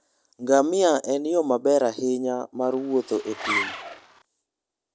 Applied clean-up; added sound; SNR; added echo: none; Zipper (clothing); 7 dB; none.